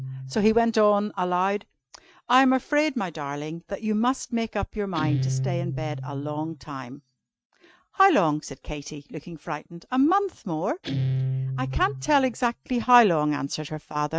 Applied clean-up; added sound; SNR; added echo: neural mask model RNNoise.